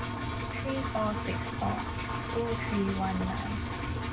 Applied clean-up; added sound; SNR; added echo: none; Engine; -1 dB; reverberation time 0.2 s.